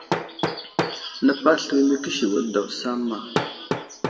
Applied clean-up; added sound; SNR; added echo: none; Hammer; 6 dB; reverberation time 1.2 s.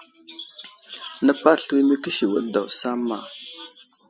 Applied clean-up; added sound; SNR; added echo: none; none; none; none.